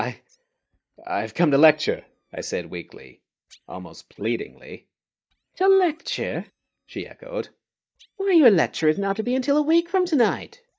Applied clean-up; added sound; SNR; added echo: neural mask model DeepFilterNet 3.